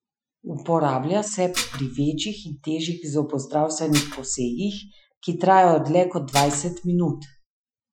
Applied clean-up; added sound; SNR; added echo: classical method Wiener filter.